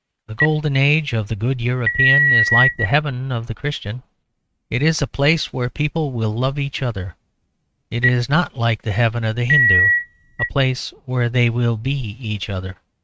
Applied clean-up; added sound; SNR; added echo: neural mask model RNNoise.